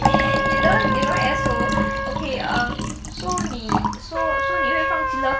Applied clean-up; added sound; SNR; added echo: none; Trumpet + Liquid; -5 dB; none.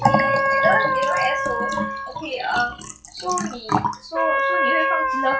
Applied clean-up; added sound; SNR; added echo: classical method log-MMSE.